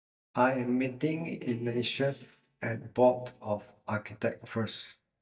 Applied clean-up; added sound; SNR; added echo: neural mask model DeepFilterNet 3.